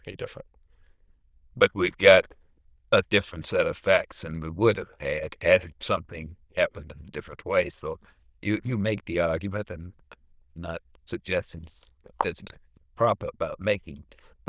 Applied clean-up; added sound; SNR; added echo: neural diffusion model UNIVERSE++.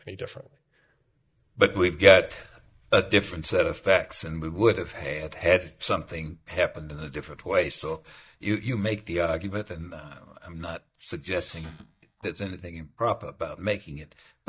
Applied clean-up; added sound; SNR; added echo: neural mask model DeepFilterNet 3.